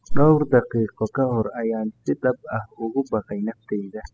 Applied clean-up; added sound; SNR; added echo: classical method spectral subtraction.